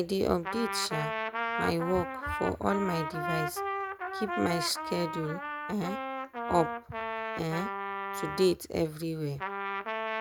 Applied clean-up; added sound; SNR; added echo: none; Trumpet; 3 dB; none.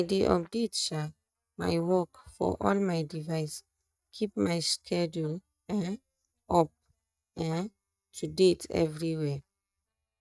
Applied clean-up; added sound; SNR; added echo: neural mask model DeepFilterNet 3.